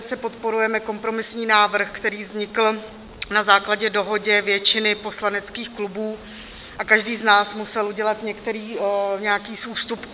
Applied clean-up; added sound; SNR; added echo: none; none; none; none.